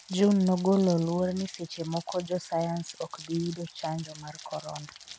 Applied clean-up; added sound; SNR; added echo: none; Rain; 18 dB; none.